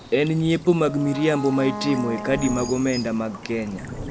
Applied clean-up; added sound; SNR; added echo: none; Stream / Bird vocalization, bird call, bird song + Wind instrument, woodwind instrument; 11 dB; none.